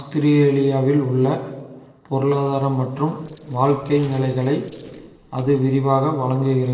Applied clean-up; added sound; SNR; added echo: neural separator model SepFormer DNS4.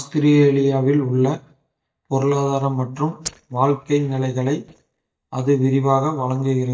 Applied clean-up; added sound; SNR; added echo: neural mask model DeepFilterNet 3.